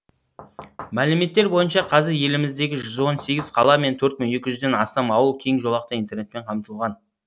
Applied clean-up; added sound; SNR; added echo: none; Knock / Wood; 17 dB; none.